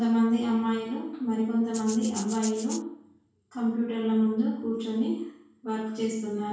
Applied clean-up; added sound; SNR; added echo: none; Rattle (instrument); 11 dB; reverberation time 0.6 s.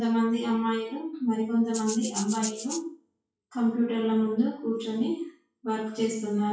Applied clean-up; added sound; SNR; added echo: classical method WPE with log-MMSE.